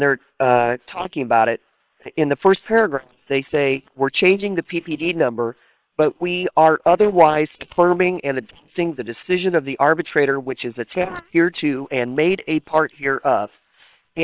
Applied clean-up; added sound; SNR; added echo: neural separator model SepFormer WHAM!.